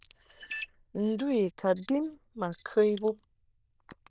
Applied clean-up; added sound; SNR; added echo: neural diffusion model UNIVERSE++.